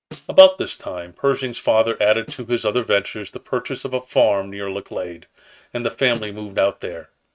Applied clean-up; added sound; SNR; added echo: neural mask model RNNoise.